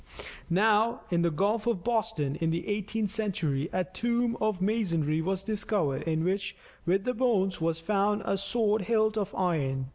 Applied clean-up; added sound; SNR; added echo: none; none; none; none.